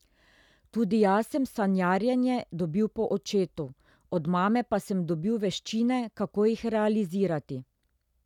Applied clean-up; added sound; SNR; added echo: none; none; none; none.